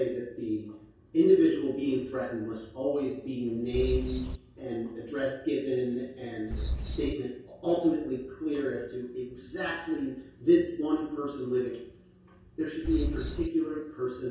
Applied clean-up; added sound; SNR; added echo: none; Wild animals; 2 dB; reverberation time 0.6 s.